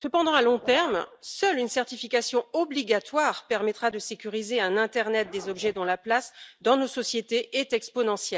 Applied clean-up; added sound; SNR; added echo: neural mask model DeepFilterNet 3.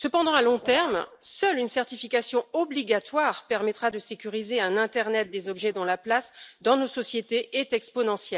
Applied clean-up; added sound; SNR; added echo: neural mask model Resemble Enhance denoiser.